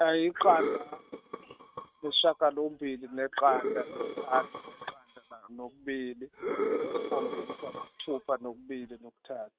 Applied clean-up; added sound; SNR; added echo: neural mask model RNNoise.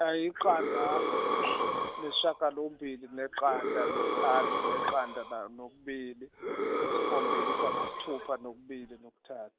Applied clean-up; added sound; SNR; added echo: none; Breathing; -1 dB; none.